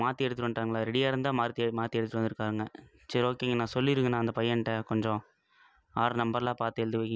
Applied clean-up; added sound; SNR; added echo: none; none; none; none.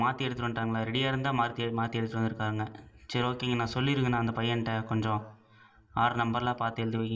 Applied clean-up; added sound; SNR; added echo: none; none; none; reverberation time 0.9 s.